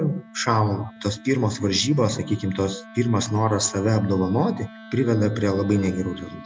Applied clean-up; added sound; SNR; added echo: none; Wind instrument, woodwind instrument; 20 dB; none.